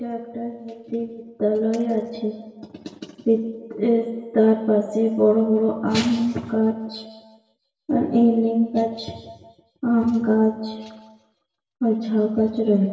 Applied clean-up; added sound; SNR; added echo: none; none; none; reverberation time 1.3 s.